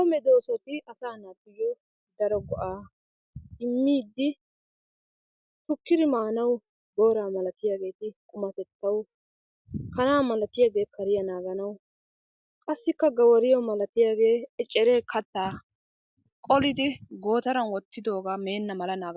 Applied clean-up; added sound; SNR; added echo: none; none; none; none.